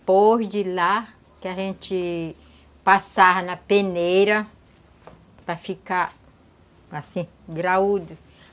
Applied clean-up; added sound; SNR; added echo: none; none; none; none.